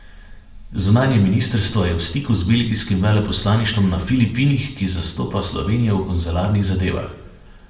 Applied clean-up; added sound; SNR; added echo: none; none; none; reverberation time 0.7 s.